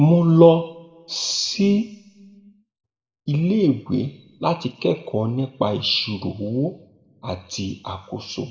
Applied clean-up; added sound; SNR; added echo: none; none; none; reverberation time 0.7 s.